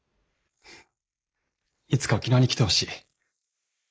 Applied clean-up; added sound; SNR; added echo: neural mask model Resemble Enhance denoiser.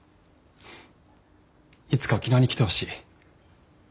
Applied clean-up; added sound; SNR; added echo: none; none; none; none.